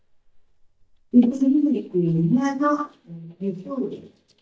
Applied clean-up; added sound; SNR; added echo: neural mask model DeepFilterNet 3.